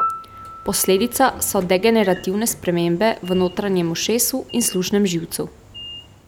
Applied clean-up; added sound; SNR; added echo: none; Piano + Sliding door / Train; 14 dB; none.